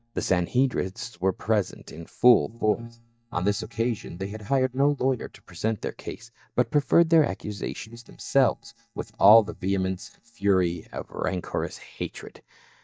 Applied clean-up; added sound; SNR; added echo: neural mask model DeepFilterNet 3.